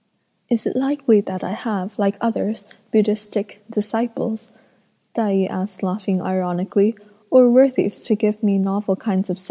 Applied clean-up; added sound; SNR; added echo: none; none; none; none.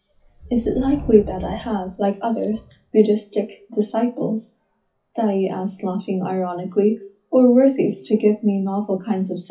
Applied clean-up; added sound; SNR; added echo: classical method WPE with log-MMSE.